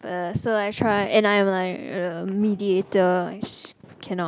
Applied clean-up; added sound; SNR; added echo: none; none; none; none.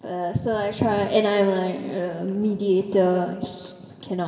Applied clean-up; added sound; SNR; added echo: none; none; none; reverberation time 1.6 s.